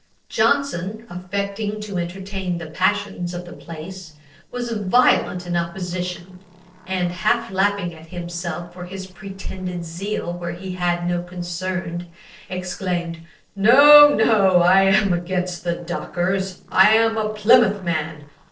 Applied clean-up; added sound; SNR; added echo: neural separator model SepFormer DNS4.